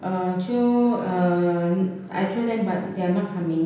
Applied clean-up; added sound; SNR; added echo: none; none; none; reverberation time 0.9 s.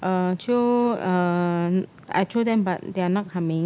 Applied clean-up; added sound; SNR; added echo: none; none; none; none.